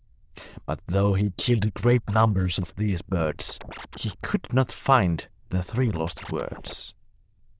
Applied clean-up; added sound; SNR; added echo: neural diffusion model UNIVERSE++.